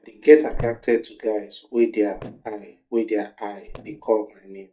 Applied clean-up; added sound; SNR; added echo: neural mask model DeepFilterNet 3.